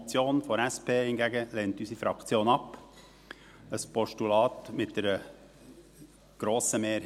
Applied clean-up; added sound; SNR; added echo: none; none; none; none.